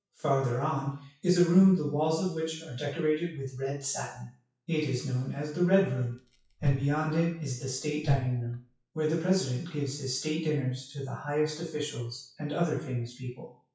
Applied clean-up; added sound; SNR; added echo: classical method WPE with log-MMSE.